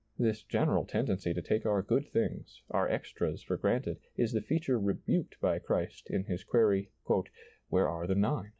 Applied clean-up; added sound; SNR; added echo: none; none; none; none.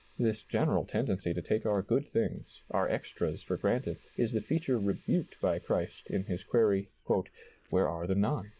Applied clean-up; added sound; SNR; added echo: neural mask model Resemble Enhance denoiser.